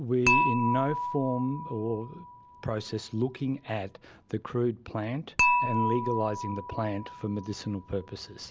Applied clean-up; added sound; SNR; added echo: none; Dishes, pots, and pans / Chink, clink; 1 dB; none.